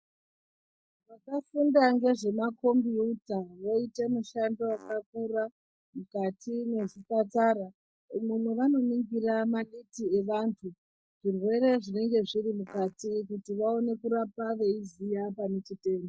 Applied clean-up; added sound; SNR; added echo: neural mask model DeepFilterNet 3.